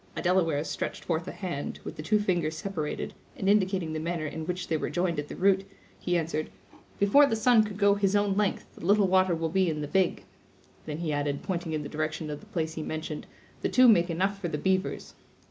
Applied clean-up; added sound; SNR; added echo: none; none; none; none.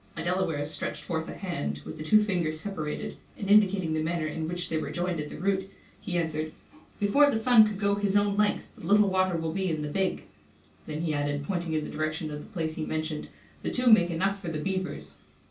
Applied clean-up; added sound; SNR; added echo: none; none; none; reverberation time 0.2 s.